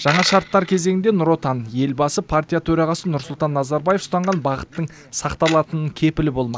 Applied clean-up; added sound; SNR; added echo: none; Coin (dropping); 14 dB; none.